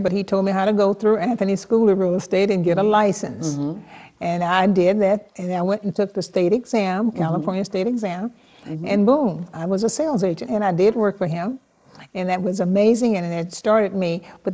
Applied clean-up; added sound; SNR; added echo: neural mask model Resemble Enhance denoiser.